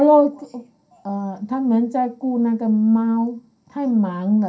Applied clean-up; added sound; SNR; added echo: none; none; none; reverberation time 0.3 s.